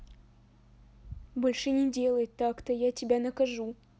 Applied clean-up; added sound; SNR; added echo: none; none; none; none.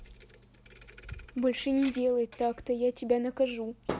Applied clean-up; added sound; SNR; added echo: none; Thump, thud; 14 dB; none.